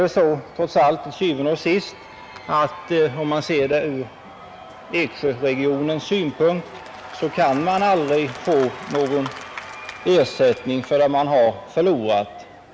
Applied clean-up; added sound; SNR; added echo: none; Applause / Crowd / Cheering; 17 dB; none.